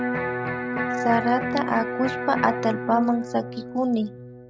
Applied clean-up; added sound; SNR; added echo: none; Electric guitar; 4 dB; none.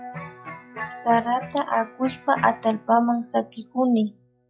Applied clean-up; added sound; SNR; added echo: classical method log-MMSE.